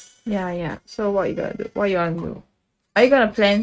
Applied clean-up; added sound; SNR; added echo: neural mask model RNNoise.